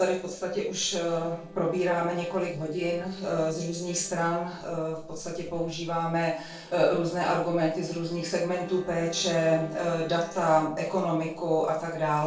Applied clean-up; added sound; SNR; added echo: neural separator model SepFormer DNS4.